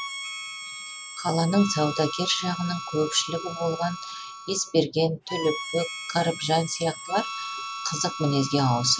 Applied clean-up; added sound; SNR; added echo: none; Harmonica; 9 dB; none.